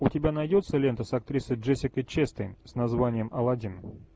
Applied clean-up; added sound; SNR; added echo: none; none; none; none.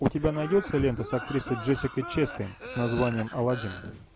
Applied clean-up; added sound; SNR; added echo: none; Cough; 11 dB; none.